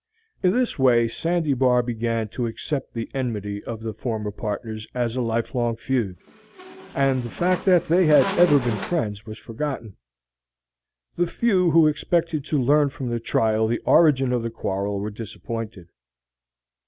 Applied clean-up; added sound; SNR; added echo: none; Squeak; 10 dB; none.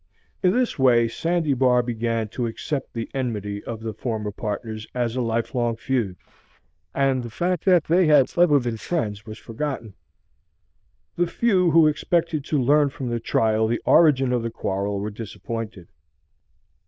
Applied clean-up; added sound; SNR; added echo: neural diffusion model UNIVERSE++.